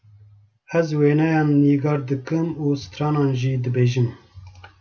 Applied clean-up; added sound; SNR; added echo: none; none; none; none.